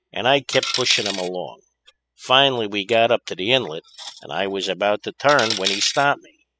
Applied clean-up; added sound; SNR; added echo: classical method spectral subtraction.